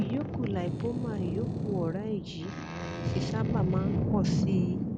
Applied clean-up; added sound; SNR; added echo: none; Boat, Water vehicle; -5 dB; none.